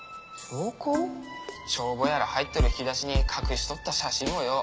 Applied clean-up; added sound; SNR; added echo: none; none; none; none.